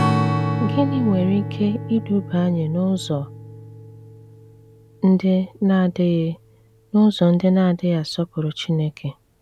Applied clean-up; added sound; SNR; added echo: none; Strum; 7 dB; none.